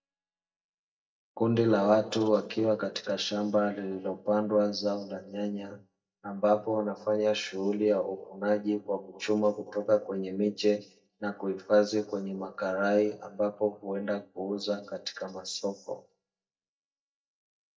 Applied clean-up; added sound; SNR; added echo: neural mask model DeepFilterNet 3.